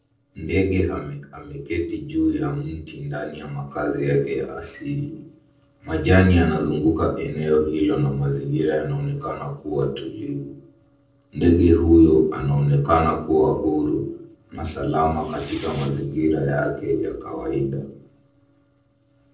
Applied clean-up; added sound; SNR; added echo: neural separator model SepFormer DNS4.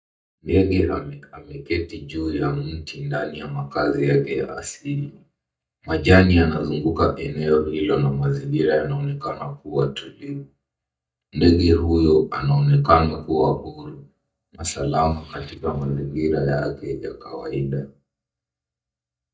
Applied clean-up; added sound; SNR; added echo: neural mask model DeepFilterNet 3.